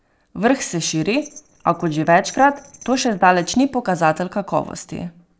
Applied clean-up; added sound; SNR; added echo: neural separator model SepFormer DNS4.